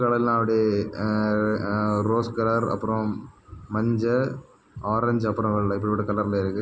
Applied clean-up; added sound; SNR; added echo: none; none; none; none.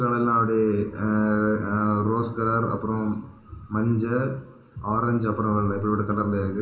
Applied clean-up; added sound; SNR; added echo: none; none; none; reverberation time 0.8 s.